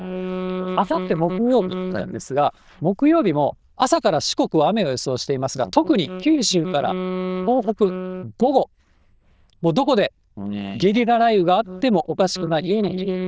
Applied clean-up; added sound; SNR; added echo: neural diffusion model UNIVERSE++.